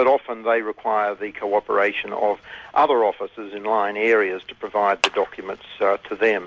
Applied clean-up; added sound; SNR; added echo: none; Clapping; 8 dB; none.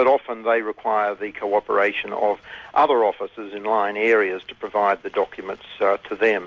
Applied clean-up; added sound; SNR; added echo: none; none; none; none.